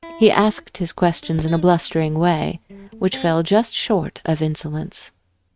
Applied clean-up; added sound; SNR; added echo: neural mask model RNNoise.